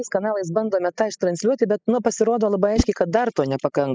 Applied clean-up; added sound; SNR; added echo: classical method spectral subtraction.